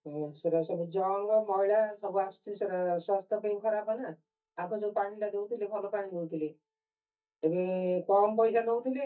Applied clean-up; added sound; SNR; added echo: neural mask model DeepFilterNet 3.